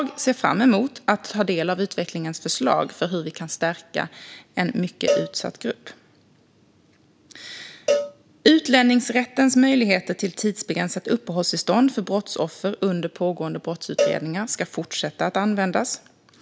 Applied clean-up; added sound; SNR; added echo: none; Cowbell; 6 dB; none.